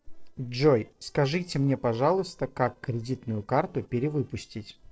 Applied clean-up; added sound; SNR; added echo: neural separator model SepFormer DNS4.